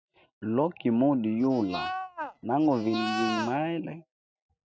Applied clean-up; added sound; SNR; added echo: neural mask model RNNoise.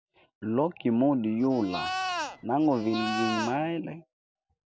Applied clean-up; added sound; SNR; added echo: none; Livestock, farm animals, working animals; 5 dB; none.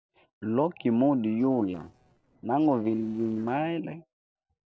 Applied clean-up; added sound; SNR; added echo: neural separator model SepFormer DNS4.